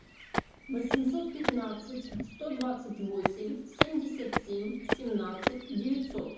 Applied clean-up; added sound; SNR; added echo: none; Walk, footsteps; 1 dB; reverberation time 0.9 s.